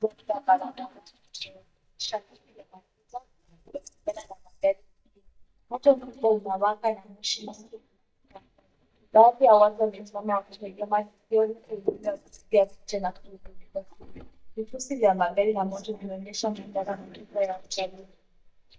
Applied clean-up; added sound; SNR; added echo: neural mask model DeepFilterNet 3.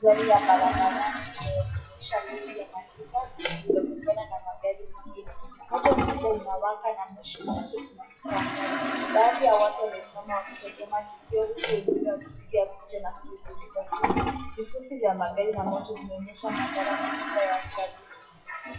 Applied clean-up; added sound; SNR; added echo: classical method WPE with log-MMSE.